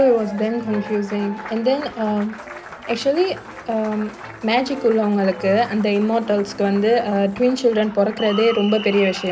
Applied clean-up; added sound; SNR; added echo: none; Applause; 15 dB; none.